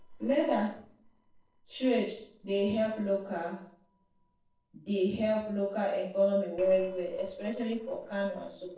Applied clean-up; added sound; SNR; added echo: neural separator model SepFormer DNS4.